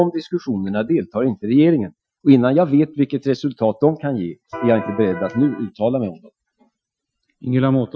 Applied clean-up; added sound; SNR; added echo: classical method Wiener filter.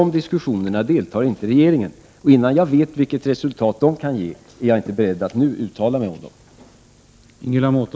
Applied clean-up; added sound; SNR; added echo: none; none; none; none.